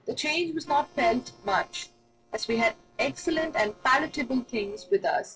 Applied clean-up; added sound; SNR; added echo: neural separator model SepFormer DNS4.